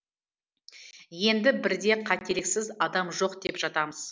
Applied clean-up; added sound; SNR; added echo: none; none; none; none.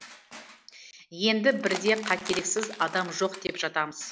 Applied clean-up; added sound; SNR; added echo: none; Crushing; 13 dB; none.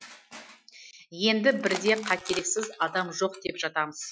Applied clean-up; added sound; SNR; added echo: classical method Wiener filter.